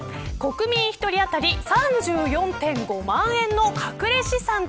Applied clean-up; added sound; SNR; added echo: none; none; none; none.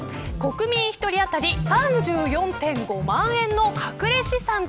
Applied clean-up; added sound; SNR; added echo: none; Wild animals; 11 dB; none.